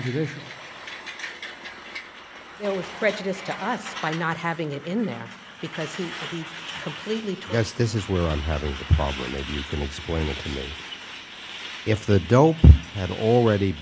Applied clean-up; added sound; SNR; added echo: none; Truck; 13 dB; none.